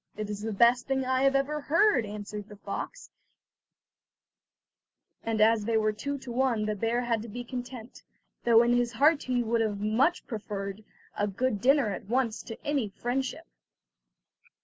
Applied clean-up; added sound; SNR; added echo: none; none; none; none.